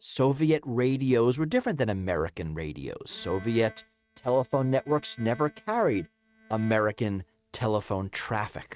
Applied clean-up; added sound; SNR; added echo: neural mask model RNNoise.